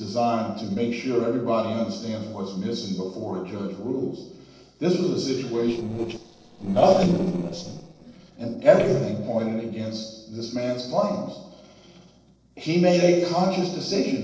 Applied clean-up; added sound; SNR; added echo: neural separator model SepFormer DNS4.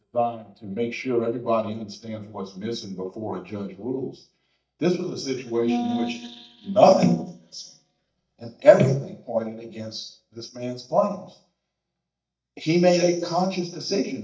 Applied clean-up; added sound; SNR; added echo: neural mask model DeepFilterNet 3.